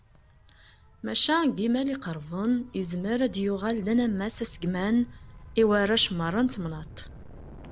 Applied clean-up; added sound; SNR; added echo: none; Gull, seagull / Waves, surf / Siren; 19 dB; none.